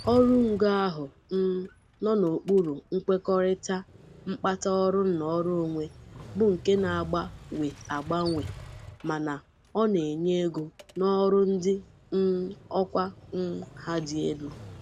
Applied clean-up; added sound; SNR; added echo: none; Motorcycle; 18 dB; none.